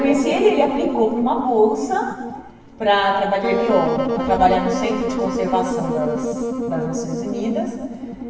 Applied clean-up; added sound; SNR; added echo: none; Wind instrument, woodwind instrument; 4 dB; reverberation time 1.3 s.